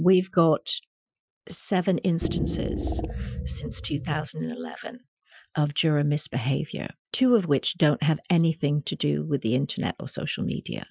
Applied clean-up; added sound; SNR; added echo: classical method Wiener filter.